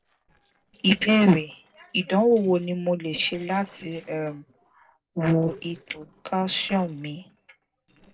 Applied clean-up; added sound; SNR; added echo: neural separator model SepFormer DNS4.